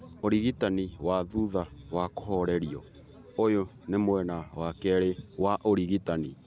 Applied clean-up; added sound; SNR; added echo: none; none; none; none.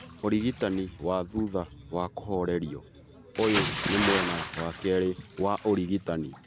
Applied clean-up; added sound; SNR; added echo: none; Bathtub (filling or washing) / Splash, splatter; 7 dB; none.